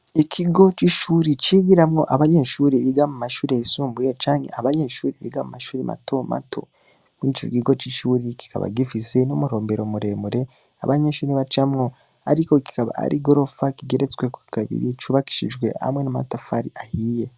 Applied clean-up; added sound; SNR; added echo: none; none; none; none.